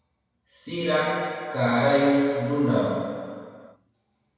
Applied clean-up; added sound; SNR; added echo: none; none; none; reverberation time 1.9 s.